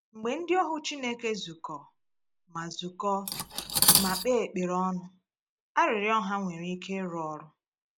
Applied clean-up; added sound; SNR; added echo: none; Cutlery, silverware; -1 dB; none.